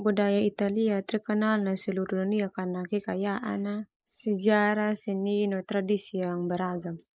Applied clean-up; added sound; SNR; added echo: neural mask model Resemble Enhance denoiser.